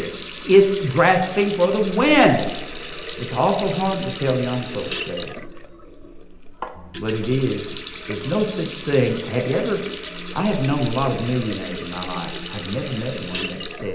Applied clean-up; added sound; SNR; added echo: none; Water tap, faucet; 10 dB; reverberation time 0.8 s.